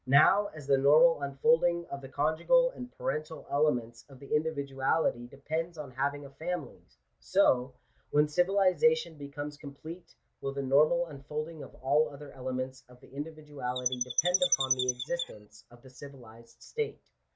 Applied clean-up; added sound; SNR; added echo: none; Chirp, tweet; 3 dB; none.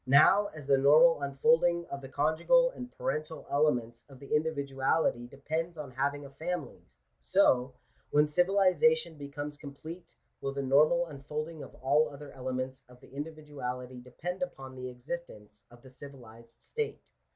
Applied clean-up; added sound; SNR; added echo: none; none; none; none.